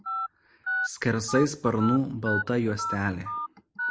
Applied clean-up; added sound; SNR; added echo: none; Telephone; 5 dB; none.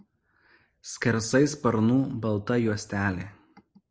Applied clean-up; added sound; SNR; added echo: none; none; none; none.